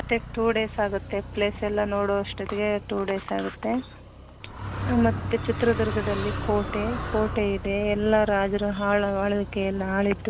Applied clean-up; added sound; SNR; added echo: none; Car; 8 dB; none.